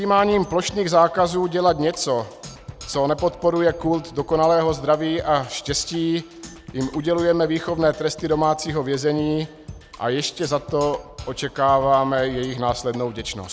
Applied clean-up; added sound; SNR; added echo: none; Percussion; 19 dB; none.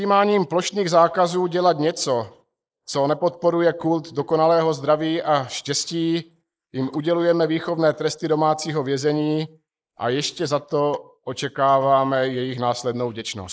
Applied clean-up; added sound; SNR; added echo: neural mask model Resemble Enhance denoiser.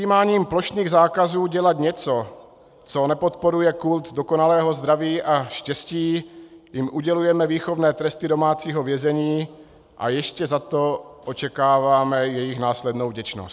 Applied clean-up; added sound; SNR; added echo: none; none; none; none.